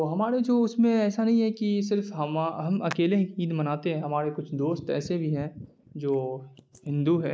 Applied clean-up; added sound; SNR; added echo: neural mask model DeepFilterNet 3.